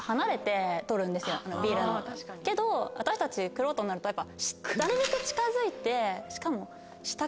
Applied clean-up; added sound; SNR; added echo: none; none; none; none.